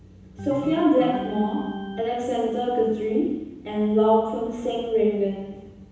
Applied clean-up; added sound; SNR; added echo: none; Organ; 13 dB; reverberation time 1.1 s.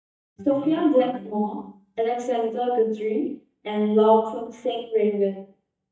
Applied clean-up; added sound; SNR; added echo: neural mask model DeepFilterNet 3.